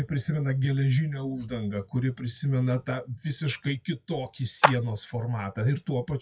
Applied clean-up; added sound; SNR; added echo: classical method WPE with log-MMSE.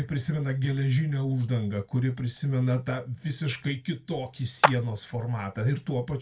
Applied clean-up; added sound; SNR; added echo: none; Clapping; 1 dB; reverberation time 0.2 s.